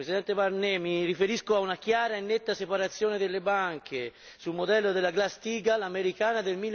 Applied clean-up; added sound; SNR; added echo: none; none; none; none.